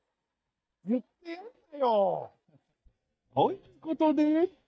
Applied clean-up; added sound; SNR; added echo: neural mask model DeepFilterNet 3.